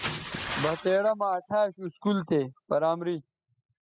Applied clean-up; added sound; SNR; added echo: classical method spectral subtraction.